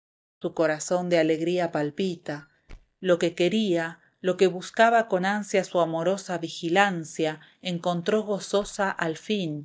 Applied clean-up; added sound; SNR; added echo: neural mask model DeepFilterNet 3.